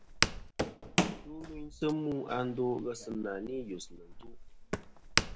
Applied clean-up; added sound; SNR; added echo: none; Walk, footsteps; -1 dB; none.